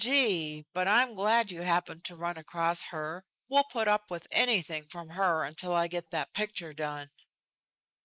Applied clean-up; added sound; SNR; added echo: neural mask model Resemble Enhance denoiser.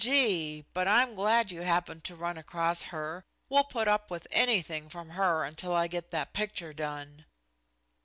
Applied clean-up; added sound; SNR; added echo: none; none; none; none.